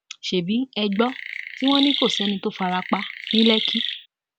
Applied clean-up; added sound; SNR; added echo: none; Chirp, tweet; 4 dB; none.